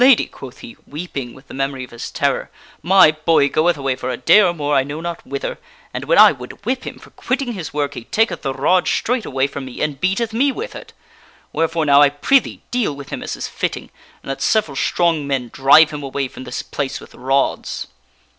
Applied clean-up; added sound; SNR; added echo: none; none; none; none.